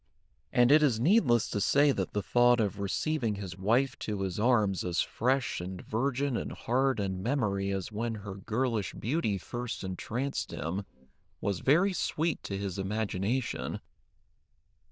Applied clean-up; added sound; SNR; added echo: neural diffusion model UNIVERSE++.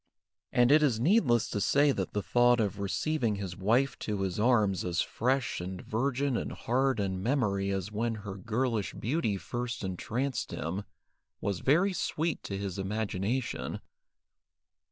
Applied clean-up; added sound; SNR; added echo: none; none; none; none.